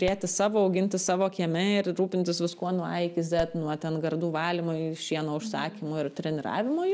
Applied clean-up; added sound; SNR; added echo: none; Fireworks; 18 dB; none.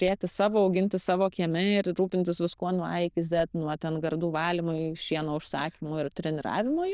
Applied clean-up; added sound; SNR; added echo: neural diffusion model UNIVERSE++.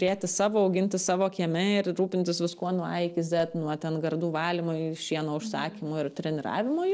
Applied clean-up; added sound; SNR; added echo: neural separator model SepFormer DNS4.